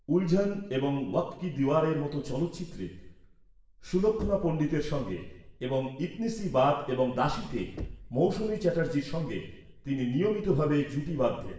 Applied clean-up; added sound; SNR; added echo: none; Knock; 18 dB; reverberation time 0.8 s.